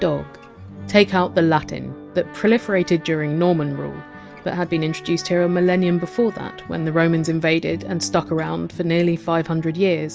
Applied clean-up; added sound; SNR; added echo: none; none; none; none.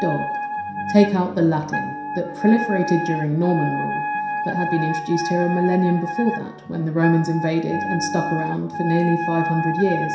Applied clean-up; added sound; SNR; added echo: none; Wind instrument, woodwind instrument; 5 dB; reverberation time 0.7 s.